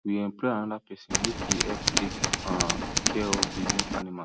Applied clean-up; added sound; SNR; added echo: none; Tools; -4 dB; none.